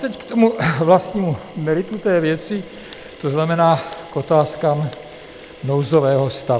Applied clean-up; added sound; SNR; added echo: none; Camera; 18 dB; none.